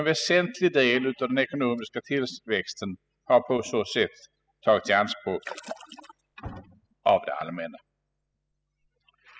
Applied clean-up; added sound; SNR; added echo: classical method spectral subtraction.